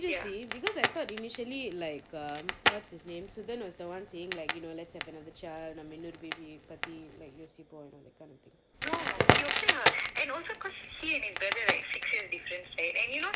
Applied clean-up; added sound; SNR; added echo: none; Crackle; -2 dB; none.